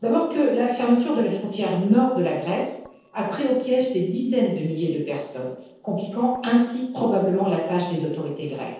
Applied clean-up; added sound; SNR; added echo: neural separator model SepFormer DNS4.